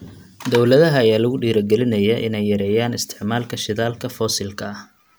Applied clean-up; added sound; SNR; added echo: none; none; none; none.